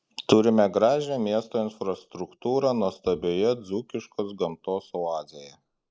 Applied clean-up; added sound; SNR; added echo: neural mask model Resemble Enhance denoiser.